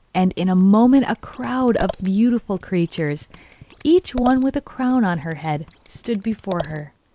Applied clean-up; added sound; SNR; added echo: neural mask model Resemble Enhance denoiser.